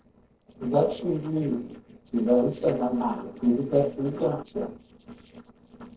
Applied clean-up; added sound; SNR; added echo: neural separator model SepFormer DNS4.